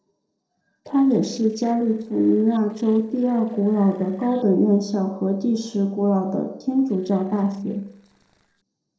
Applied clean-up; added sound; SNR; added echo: neural separator model SepFormer DNS4.